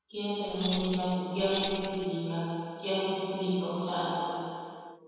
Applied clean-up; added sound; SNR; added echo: none; Keys jangling; 7 dB; reverberation time 2.1 s.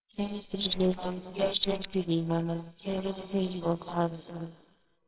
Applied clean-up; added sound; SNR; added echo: neural separator model SepFormer WHAMR!.